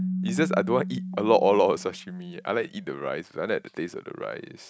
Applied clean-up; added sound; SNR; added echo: neural mask model RNNoise.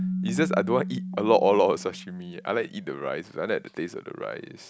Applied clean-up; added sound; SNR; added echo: none; Keyboard (musical); 9 dB; none.